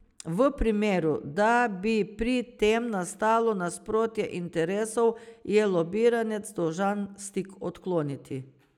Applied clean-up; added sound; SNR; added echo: none; none; none; none.